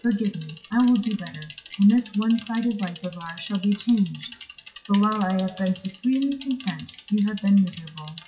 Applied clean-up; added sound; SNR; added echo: classical method WPE with log-MMSE.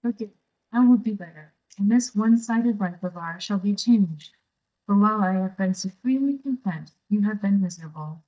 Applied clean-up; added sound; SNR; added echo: neural mask model DeepFilterNet 3.